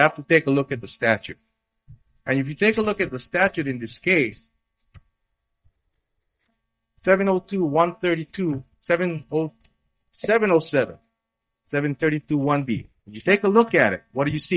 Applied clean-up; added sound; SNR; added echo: neural mask model DeepFilterNet 3.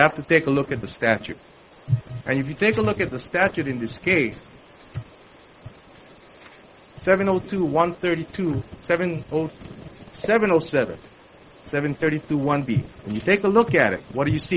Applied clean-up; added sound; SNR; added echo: none; none; none; none.